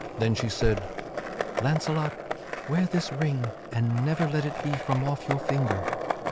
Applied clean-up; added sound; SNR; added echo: none; Skateboard + Thump, thud; 5 dB; none.